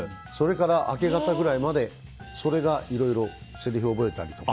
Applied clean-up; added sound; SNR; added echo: none; none; none; none.